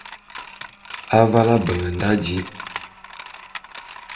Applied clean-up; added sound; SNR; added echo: none; Coin (dropping); 14 dB; reverberation time 0.4 s.